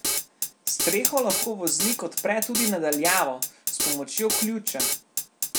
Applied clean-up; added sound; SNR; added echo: none; Drum kit; 0 dB; none.